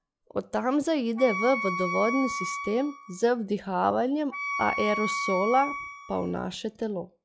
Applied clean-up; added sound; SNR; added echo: classical method log-MMSE.